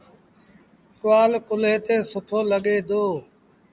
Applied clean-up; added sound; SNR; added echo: none; none; none; none.